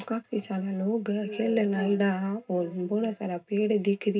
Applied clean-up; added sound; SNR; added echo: none; none; none; reverberation time 0.2 s.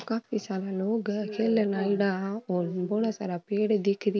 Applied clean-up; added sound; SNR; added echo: none; none; none; none.